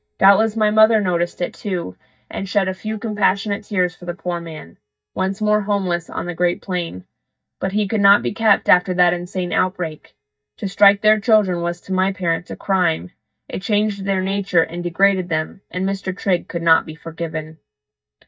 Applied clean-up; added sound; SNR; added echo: neural mask model DeepFilterNet 3.